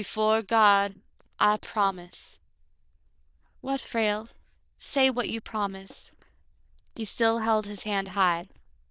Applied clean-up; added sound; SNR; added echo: neural diffusion model UNIVERSE++.